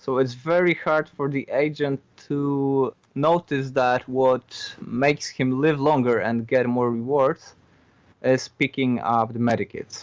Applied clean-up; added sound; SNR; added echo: none; none; none; none.